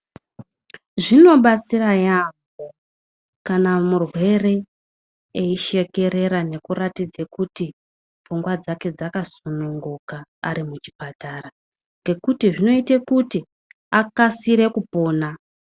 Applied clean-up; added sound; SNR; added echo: none; none; none; none.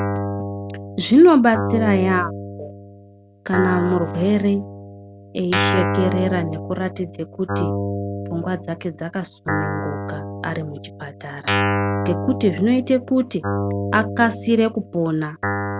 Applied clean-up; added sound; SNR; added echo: none; Guitar; 4 dB; none.